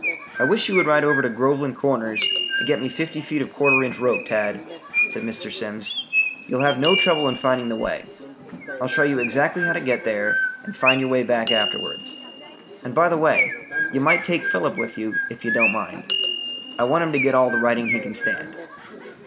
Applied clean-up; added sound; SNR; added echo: none; Door / Bell + Chirp, tweet; 3 dB; none.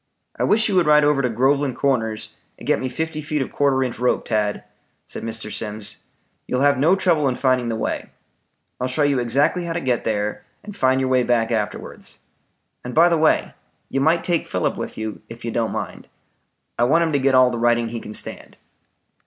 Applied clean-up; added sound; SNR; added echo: none; none; none; none.